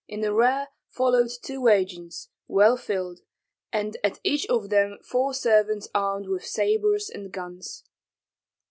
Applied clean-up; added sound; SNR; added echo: none; none; none; none.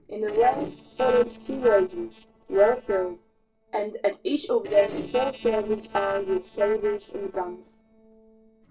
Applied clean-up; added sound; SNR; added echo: neural separator model SepFormer DNS4.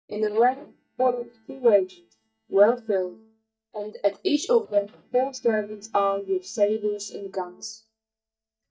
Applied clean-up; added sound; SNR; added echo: neural mask model DeepFilterNet 3.